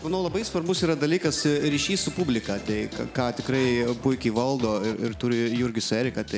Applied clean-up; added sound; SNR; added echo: none; Printer; 14 dB; none.